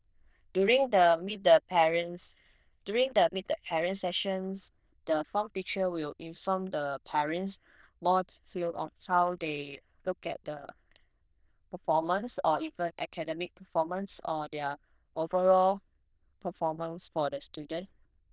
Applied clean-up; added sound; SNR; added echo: neural diffusion model UNIVERSE++.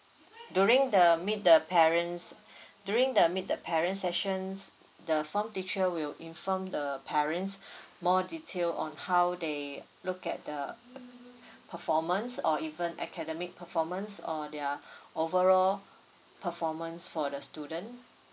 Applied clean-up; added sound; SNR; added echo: none; none; none; none.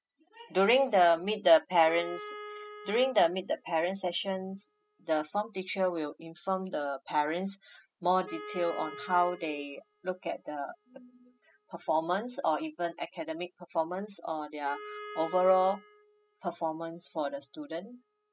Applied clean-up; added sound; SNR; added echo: classical method spectral subtraction.